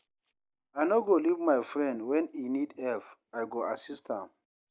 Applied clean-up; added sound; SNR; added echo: none; none; none; none.